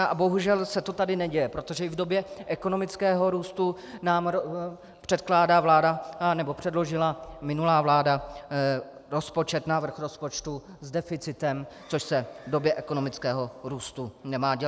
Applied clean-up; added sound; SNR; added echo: none; none; none; none.